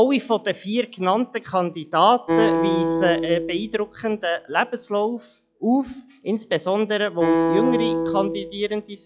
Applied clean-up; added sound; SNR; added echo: classical method log-MMSE.